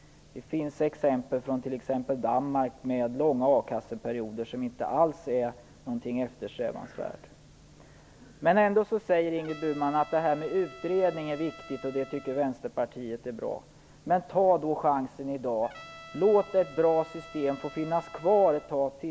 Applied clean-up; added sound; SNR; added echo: none; Trumpet; 19 dB; none.